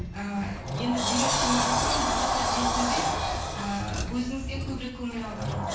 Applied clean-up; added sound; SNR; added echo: none; Sliding door; -4 dB; reverberation time 0.7 s.